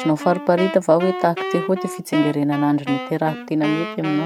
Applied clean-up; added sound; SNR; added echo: none; Wind instrument, woodwind instrument; 9 dB; none.